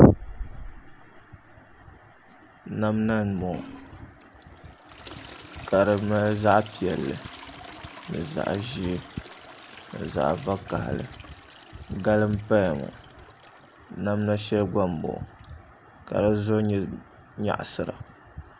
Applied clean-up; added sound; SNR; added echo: none; Trickle, dribble / Toilet flush; 19 dB; none.